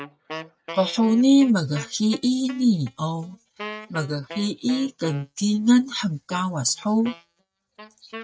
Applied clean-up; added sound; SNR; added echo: neural mask model DeepFilterNet 3.